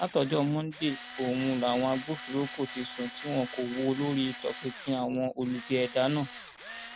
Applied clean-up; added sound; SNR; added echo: none; Tools; 14 dB; none.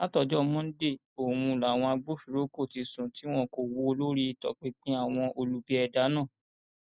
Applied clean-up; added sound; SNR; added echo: none; none; none; none.